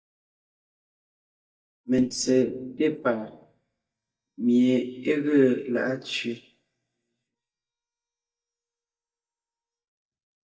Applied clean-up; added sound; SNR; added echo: neural mask model DeepFilterNet 3.